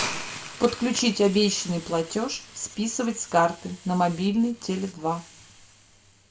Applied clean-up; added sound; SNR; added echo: none; Hiss; 14 dB; reverberation time 0.4 s.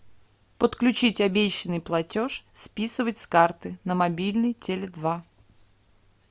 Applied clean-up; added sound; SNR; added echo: none; none; none; none.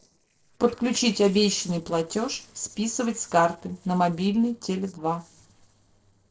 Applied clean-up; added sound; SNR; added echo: neural separator model SepFormer DNS4.